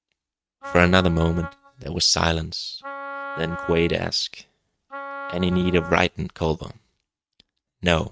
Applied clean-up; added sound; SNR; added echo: neural mask model RNNoise.